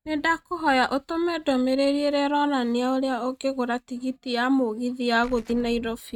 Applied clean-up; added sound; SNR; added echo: neural mask model RNNoise.